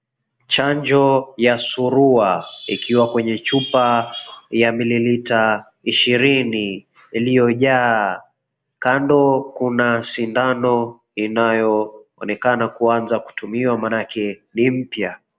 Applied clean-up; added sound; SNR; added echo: none; none; none; none.